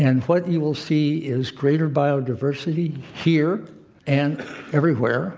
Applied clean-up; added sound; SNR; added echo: none; none; none; none.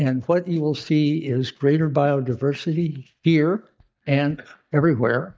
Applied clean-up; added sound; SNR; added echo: neural mask model DeepFilterNet 3.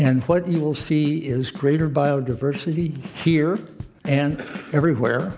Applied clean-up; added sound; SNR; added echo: none; Bass drum / Snare drum / Drum kit; 17 dB; none.